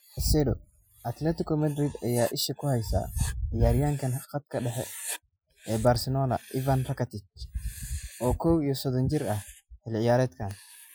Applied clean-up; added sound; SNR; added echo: classical method Wiener filter.